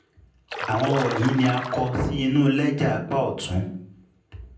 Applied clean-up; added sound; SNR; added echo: none; Stream; 7 dB; reverberation time 0.6 s.